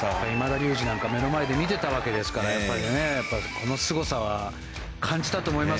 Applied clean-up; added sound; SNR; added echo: none; none; none; none.